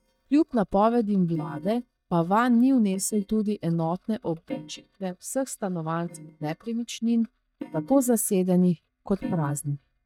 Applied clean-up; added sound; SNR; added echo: neural mask model DeepFilterNet 3.